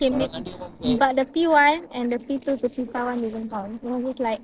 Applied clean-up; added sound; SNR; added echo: neural separator model SepFormer DNS4.